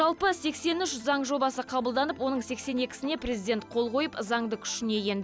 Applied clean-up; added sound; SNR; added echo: none; none; none; none.